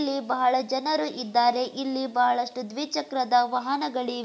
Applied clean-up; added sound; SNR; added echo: none; none; none; none.